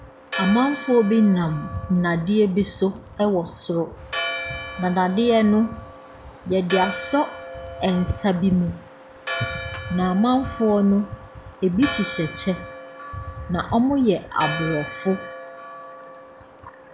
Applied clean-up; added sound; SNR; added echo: none; Church bell; 12 dB; none.